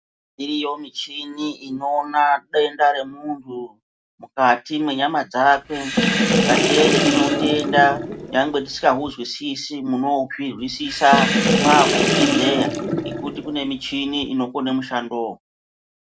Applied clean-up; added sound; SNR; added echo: none; Sink (filling or washing) / Water; -1 dB; none.